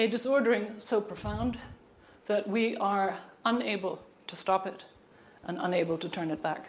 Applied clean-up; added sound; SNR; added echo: none; none; none; none.